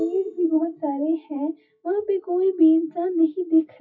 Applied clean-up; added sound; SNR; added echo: classical method WPE with log-MMSE.